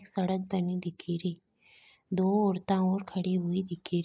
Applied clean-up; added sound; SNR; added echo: neural mask model Resemble Enhance denoiser.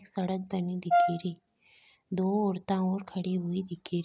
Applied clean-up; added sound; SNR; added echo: none; Brass instrument; -1 dB; none.